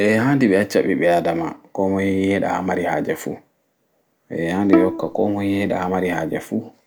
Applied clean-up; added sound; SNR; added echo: none; Bowed string instrument; 4 dB; none.